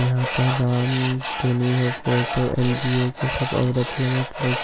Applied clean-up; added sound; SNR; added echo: none; Tools; 7 dB; none.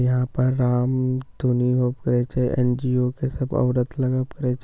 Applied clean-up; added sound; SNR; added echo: none; none; none; none.